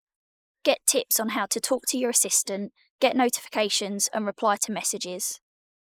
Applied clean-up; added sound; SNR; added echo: neural mask model Resemble Enhance denoiser.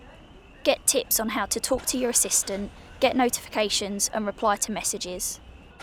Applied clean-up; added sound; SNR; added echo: none; Engine starting / Car; 20 dB; none.